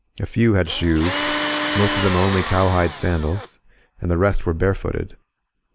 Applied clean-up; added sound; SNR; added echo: none; Tools; 4 dB; none.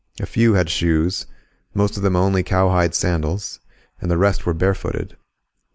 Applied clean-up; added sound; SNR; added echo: none; none; none; none.